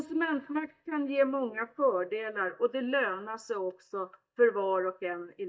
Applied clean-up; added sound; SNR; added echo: neural mask model DeepFilterNet 3.